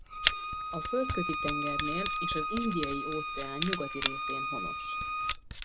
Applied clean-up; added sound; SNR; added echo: none; Camera + Bowed string instrument; -4 dB; none.